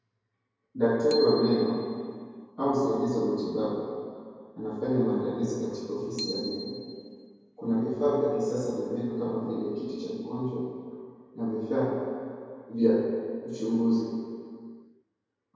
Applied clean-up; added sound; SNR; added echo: none; Bicycle bell; 15 dB; reverberation time 2.2 s.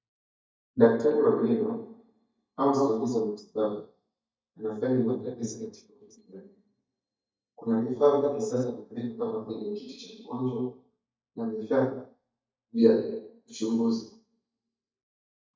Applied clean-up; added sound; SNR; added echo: neural mask model DeepFilterNet 3.